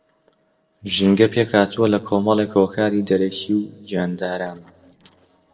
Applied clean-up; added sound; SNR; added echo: neural separator model SepFormer DNS4.